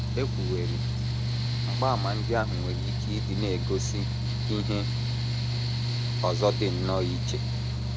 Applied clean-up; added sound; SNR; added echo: none; Mechanical fan; -5 dB; none.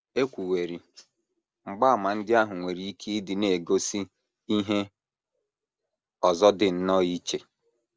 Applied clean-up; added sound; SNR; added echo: none; none; none; none.